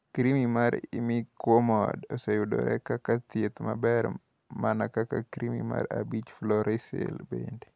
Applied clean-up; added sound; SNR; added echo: none; none; none; none.